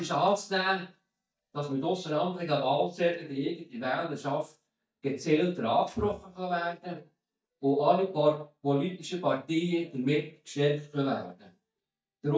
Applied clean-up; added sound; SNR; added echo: neural mask model DeepFilterNet 3.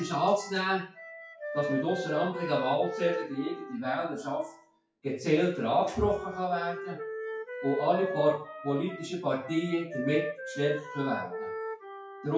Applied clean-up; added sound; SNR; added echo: classical method WPE with log-MMSE.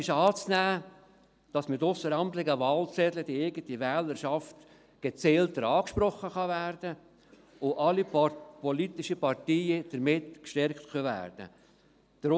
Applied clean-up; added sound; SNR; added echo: none; none; none; none.